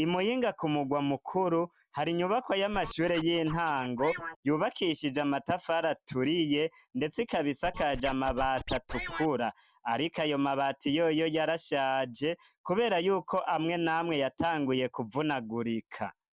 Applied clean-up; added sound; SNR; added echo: neural mask model Resemble Enhance denoiser.